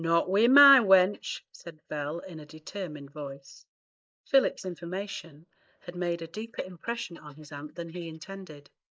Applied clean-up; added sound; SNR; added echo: neural mask model Resemble Enhance denoiser.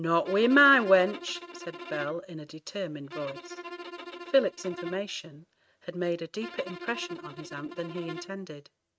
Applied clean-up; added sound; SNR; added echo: neural mask model RNNoise.